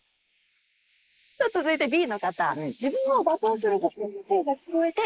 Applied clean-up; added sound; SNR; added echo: neural mask model Resemble Enhance denoiser.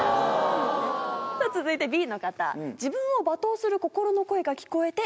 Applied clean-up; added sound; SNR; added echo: none; none; none; none.